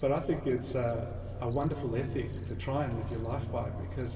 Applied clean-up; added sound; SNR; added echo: none; Cricket; 3 dB; reverberation time 2.8 s.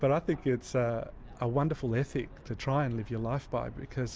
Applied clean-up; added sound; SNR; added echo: none; none; none; none.